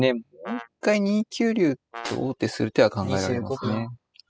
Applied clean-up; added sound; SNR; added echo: classical method spectral subtraction.